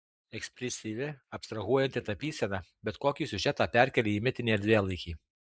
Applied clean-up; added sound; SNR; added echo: neural mask model Resemble Enhance denoiser.